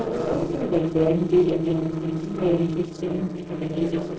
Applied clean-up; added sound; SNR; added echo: neural separator model SepFormer DNS4.